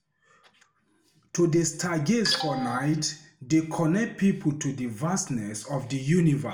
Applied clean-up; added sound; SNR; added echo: none; none; none; reverberation time 0.2 s.